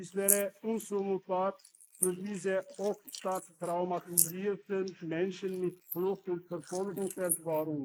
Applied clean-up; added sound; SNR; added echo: neural mask model Resemble Enhance denoiser.